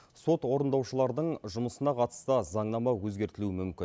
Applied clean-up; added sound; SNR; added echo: none; none; none; none.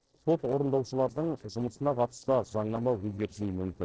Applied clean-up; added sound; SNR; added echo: neural separator model SepFormer DNS4.